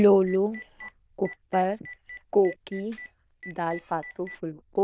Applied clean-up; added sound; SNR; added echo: neural diffusion model UNIVERSE++.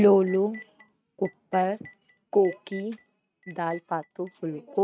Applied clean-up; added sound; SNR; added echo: neural mask model RNNoise.